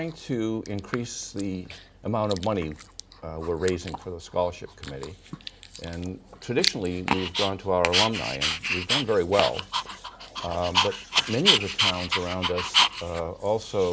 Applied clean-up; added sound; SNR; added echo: none; Dog; 1 dB; none.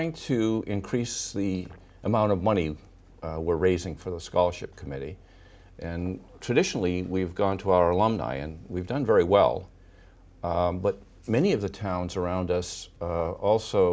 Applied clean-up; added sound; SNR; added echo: none; none; none; none.